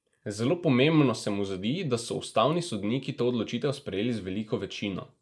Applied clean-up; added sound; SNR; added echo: neural mask model Resemble Enhance denoiser.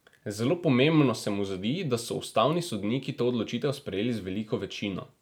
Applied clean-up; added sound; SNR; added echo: none; none; none; none.